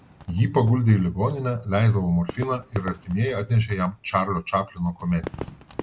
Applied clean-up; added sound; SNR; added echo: none; Fireworks; 17 dB; none.